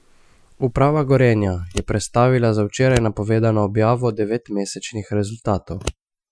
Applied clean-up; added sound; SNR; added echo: classical method Wiener filter.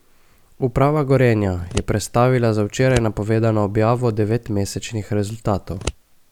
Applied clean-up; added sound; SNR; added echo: none; Scissors; 14 dB; none.